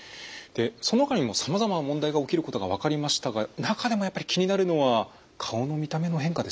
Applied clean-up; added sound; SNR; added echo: none; none; none; none.